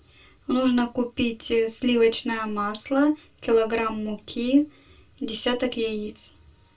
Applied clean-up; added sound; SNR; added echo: none; none; none; reverberation time 0.2 s.